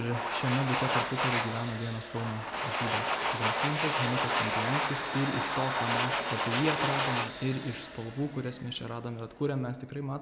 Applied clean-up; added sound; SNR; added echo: none; Domestic sounds, home sounds; -1 dB; none.